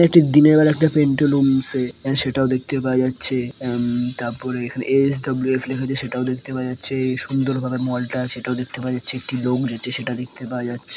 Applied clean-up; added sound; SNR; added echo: none; none; none; none.